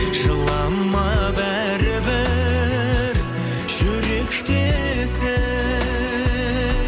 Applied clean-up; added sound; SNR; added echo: none; Bell; 14 dB; none.